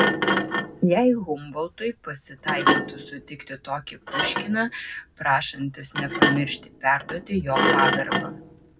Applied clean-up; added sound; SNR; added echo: none; Thump, thud; 0 dB; reverberation time 0.3 s.